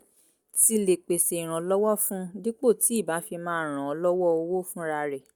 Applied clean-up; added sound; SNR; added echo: none; none; none; none.